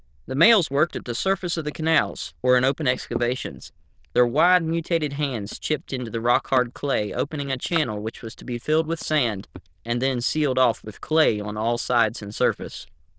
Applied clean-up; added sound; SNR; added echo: neural diffusion model UNIVERSE++.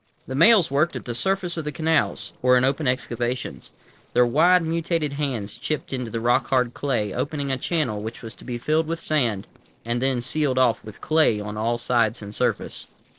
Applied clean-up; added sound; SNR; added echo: neural separator model SepFormer DNS4.